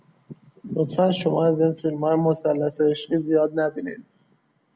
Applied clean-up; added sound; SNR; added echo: none; none; none; none.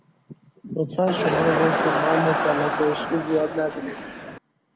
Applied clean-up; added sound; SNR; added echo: none; Crowd; 0 dB; none.